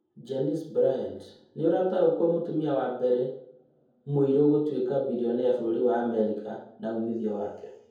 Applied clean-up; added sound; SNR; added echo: none; none; none; reverberation time 0.7 s.